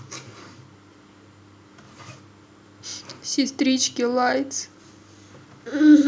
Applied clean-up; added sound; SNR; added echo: none; none; none; none.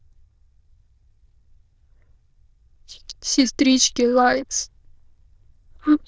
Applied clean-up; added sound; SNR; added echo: neural diffusion model UNIVERSE++.